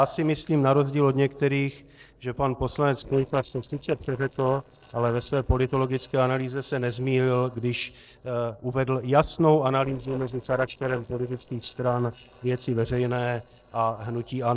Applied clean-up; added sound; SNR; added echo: neural separator model SepFormer DNS4.